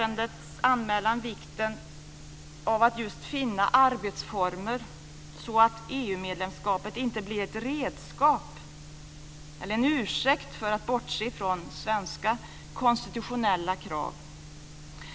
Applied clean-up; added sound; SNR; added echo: none; none; none; none.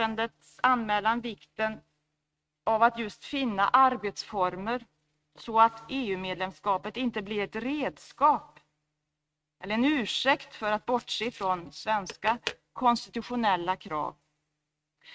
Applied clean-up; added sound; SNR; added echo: neural mask model RNNoise.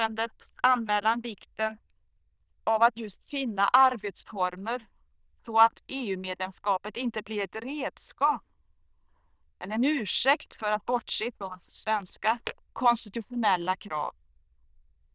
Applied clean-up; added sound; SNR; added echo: neural diffusion model UNIVERSE++.